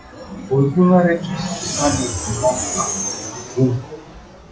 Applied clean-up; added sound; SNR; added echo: classical method log-MMSE.